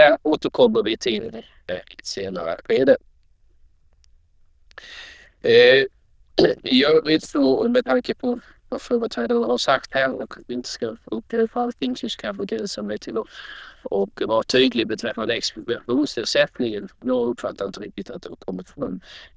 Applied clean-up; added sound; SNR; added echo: neural diffusion model UNIVERSE++.